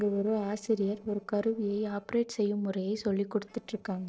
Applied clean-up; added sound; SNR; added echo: neural separator model SepFormer DNS4.